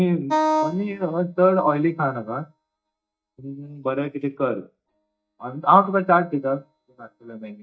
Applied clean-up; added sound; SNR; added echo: neural mask model DeepFilterNet 3.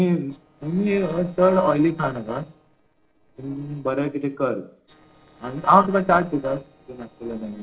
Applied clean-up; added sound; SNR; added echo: neural separator model SepFormer DNS4.